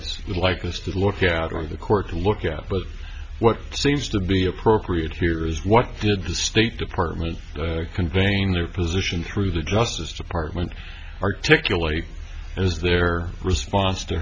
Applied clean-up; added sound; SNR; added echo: none; none; none; none.